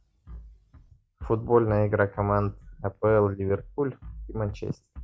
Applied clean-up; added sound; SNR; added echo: classical method log-MMSE.